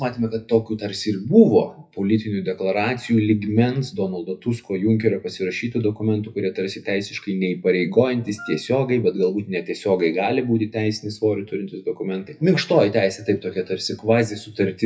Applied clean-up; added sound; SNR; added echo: classical method WPE with log-MMSE.